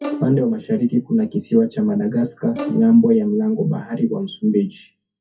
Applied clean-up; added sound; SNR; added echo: classical method WPE with log-MMSE.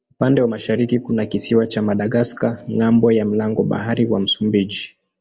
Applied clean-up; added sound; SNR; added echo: none; none; none; none.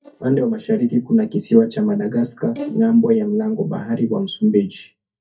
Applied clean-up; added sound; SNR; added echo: neural mask model DeepFilterNet 3.